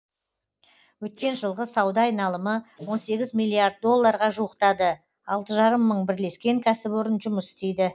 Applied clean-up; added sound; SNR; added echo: neural mask model Resemble Enhance denoiser.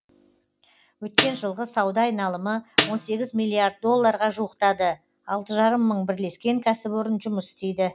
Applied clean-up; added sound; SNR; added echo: none; Snare drum; 2 dB; none.